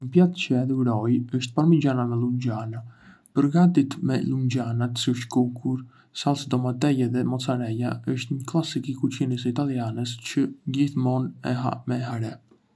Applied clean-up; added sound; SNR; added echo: none; none; none; none.